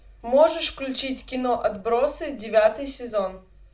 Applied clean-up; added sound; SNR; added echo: none; none; none; reverberation time 0.3 s.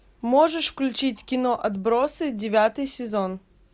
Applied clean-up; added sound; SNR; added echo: none; none; none; none.